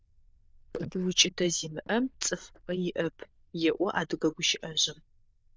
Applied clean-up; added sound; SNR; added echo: neural diffusion model UNIVERSE++.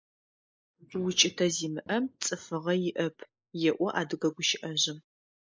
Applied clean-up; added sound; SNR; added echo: neural mask model Resemble Enhance denoiser.